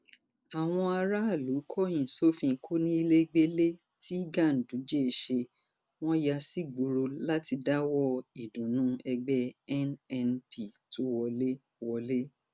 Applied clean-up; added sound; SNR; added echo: none; none; none; none.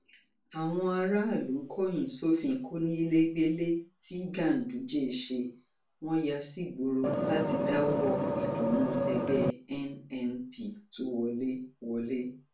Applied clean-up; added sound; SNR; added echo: none; Vehicle; -2 dB; reverberation time 0.3 s.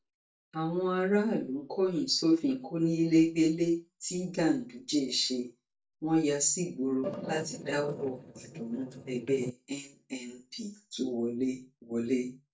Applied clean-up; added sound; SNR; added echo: neural mask model DeepFilterNet 3.